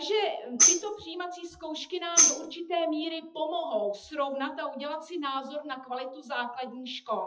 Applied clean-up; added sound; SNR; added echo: classical method WPE with log-MMSE.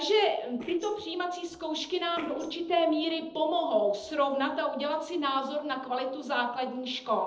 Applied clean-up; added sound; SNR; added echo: neural separator model SepFormer DNS4.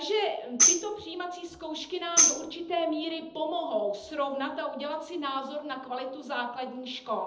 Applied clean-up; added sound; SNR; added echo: none; Tambourine; -5 dB; reverberation time 0.8 s.